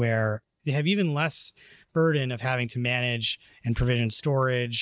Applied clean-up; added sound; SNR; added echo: neural mask model Resemble Enhance denoiser.